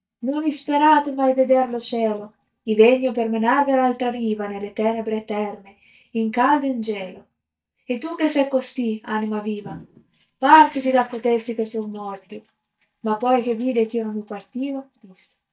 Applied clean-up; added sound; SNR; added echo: neural mask model DeepFilterNet 3.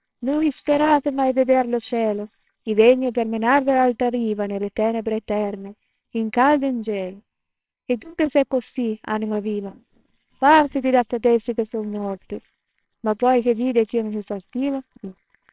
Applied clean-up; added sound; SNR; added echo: neural separator model SepFormer WHAMR!.